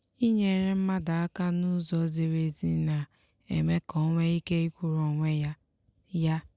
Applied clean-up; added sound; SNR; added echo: none; none; none; none.